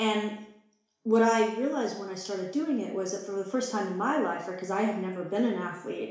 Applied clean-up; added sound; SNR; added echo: none; none; none; reverberation time 0.7 s.